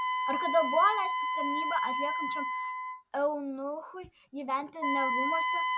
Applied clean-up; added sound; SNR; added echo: none; Wind instrument, woodwind instrument; -1 dB; none.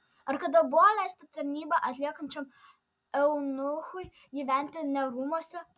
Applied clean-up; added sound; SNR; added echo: none; none; none; none.